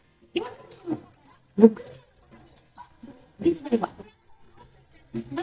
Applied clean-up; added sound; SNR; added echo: neural mask model DeepFilterNet 3.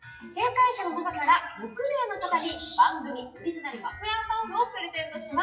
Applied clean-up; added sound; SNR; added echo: classical method WPE with log-MMSE.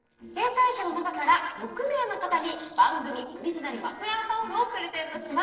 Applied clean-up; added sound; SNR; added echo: neural separator model SepFormer DNS4.